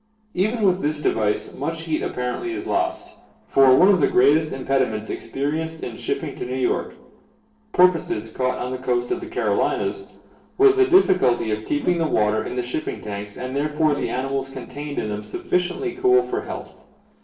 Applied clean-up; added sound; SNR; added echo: neural separator model SepFormer DNS4.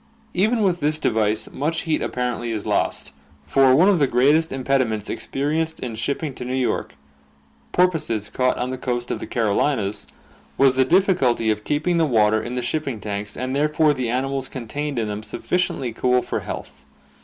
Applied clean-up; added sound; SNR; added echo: none; none; none; none.